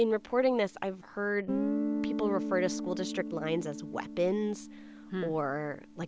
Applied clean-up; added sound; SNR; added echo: none; Guitar; 5 dB; none.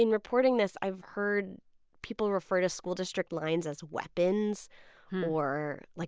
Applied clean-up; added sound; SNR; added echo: none; none; none; none.